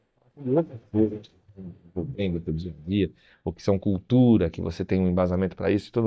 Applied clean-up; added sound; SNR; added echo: neural mask model DeepFilterNet 3.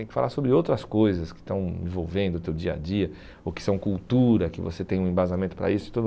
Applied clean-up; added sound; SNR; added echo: none; none; none; none.